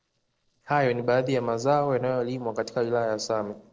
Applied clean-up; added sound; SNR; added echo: neural separator model SepFormer DNS4.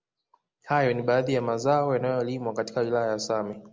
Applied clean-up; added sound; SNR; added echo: none; none; none; none.